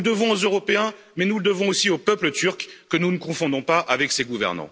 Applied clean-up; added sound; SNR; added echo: none; none; none; none.